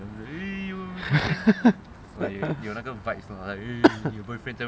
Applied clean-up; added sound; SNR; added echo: none; none; none; none.